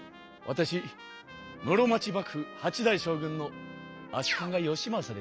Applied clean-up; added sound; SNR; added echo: none; Trumpet; 17 dB; none.